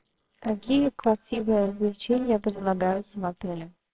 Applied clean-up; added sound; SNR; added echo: neural separator model SepFormer WHAMR!.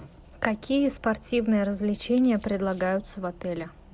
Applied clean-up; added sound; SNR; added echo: none; none; none; none.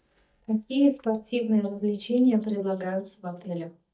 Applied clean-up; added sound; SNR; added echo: neural mask model DeepFilterNet 3.